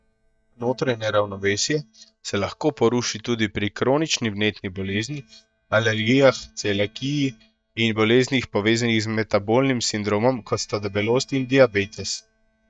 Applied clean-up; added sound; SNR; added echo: neural mask model DeepFilterNet 3.